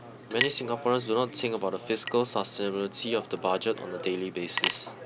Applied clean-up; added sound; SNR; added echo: none; Chink, clink; 7 dB; none.